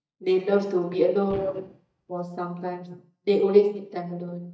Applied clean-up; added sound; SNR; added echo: neural mask model DeepFilterNet 3.